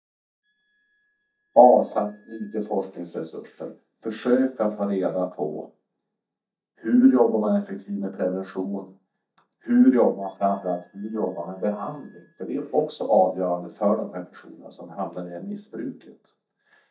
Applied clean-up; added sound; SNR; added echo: neural mask model DeepFilterNet 3.